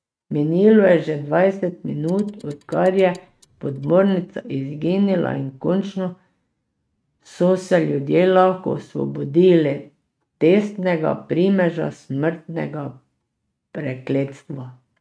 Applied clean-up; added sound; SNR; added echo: neural mask model RNNoise.